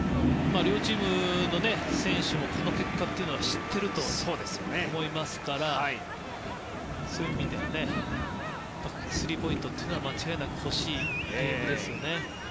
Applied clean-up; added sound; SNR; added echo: none; Thunder / Rain; 2 dB; none.